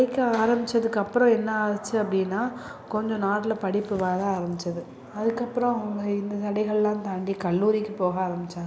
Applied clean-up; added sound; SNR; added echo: none; none; none; none.